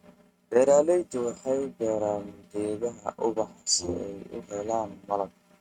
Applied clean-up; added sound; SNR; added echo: neural mask model RNNoise.